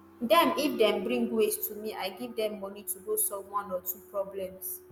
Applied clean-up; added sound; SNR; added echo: none; none; none; none.